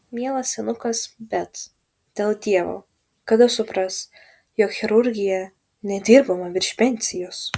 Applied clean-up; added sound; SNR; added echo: none; none; none; none.